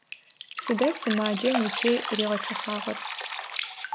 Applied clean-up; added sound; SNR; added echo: none; Drip; 2 dB; none.